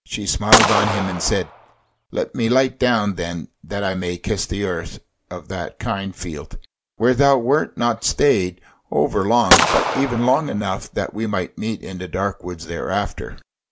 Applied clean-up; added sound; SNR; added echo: none; Gunshot, gunfire; -1 dB; none.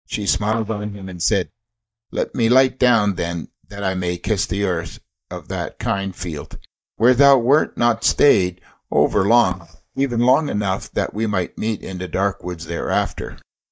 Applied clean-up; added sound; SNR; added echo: neural mask model DeepFilterNet 3.